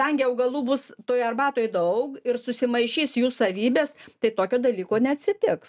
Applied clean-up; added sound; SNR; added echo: none; none; none; none.